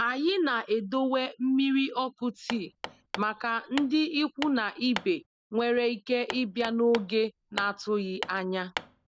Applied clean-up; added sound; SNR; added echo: none; Hammer; 13 dB; none.